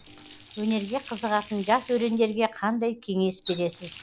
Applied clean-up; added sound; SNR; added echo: none; Water tap, faucet; 15 dB; none.